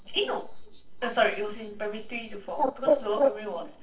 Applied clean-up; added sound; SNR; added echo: neural separator model SepFormer DNS4.